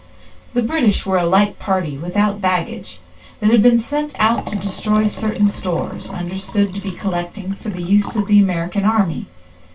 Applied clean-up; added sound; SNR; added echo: none; Liquid; 17 dB; reverberation time 0.2 s.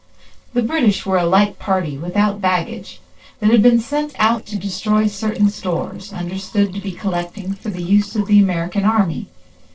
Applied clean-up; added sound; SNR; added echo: neural separator model SepFormer DNS4.